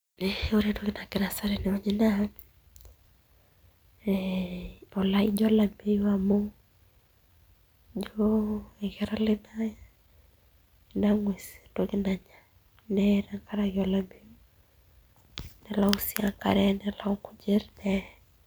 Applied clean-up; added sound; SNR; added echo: none; none; none; none.